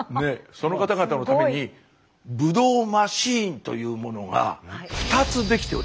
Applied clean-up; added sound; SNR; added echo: none; none; none; none.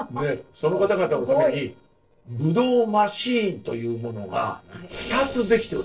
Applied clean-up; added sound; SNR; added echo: neural separator model SepFormer DNS4.